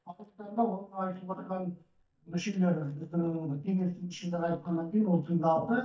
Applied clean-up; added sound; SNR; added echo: neural mask model DeepFilterNet 3.